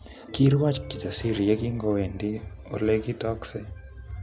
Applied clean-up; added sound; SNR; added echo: none; Ringtone; 18 dB; none.